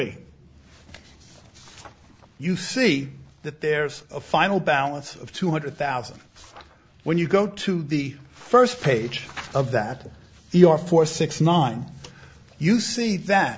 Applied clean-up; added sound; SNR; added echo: none; none; none; none.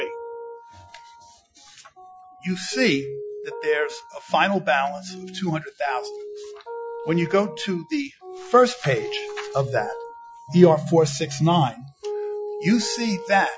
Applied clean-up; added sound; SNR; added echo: classical method Wiener filter.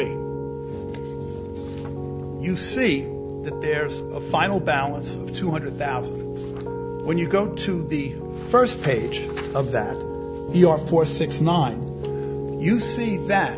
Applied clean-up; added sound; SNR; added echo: none; Piano; 5 dB; none.